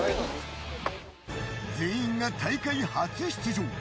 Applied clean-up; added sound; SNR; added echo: none; none; none; none.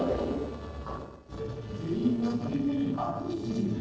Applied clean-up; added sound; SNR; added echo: neural separator model SepFormer DNS4.